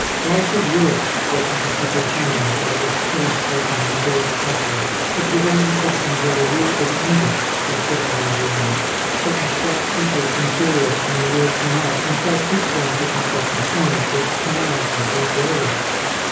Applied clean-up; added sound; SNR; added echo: none; Stream; -2 dB; reverberation time 0.8 s.